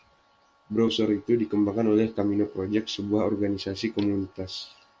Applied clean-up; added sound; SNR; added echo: none; none; none; none.